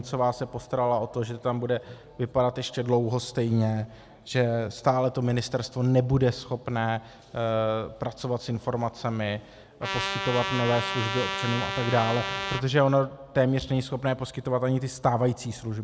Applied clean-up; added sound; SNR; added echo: none; Trumpet; 4 dB; none.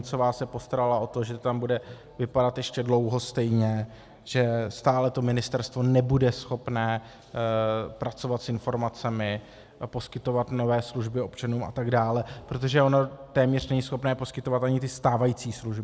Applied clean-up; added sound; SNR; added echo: none; none; none; none.